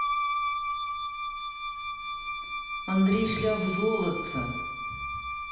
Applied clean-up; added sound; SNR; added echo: none; Wind instrument, woodwind instrument; 2 dB; reverberation time 0.9 s.